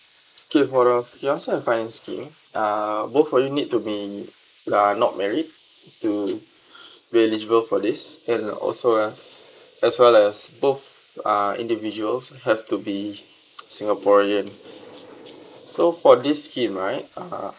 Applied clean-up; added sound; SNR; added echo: neural mask model Resemble Enhance denoiser.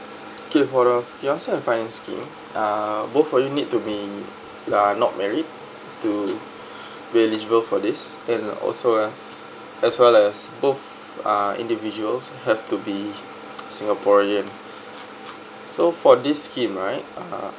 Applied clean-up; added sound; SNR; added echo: none; none; none; none.